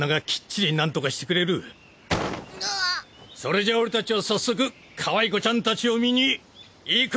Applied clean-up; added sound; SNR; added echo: none; none; none; none.